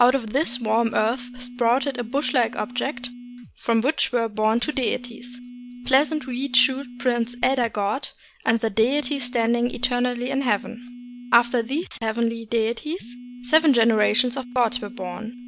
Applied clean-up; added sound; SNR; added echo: none; Telephone; 16 dB; none.